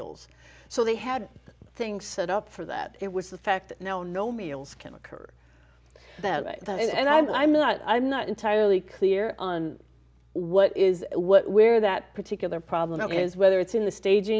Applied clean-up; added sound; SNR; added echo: none; none; none; none.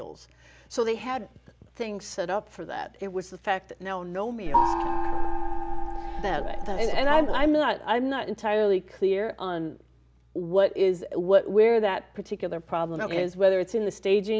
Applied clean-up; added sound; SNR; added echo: none; Gong; -3 dB; none.